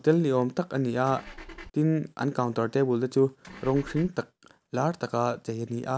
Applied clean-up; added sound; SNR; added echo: none; Engine / Car; 16 dB; none.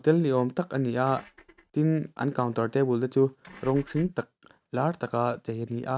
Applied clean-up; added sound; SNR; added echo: neural mask model RNNoise.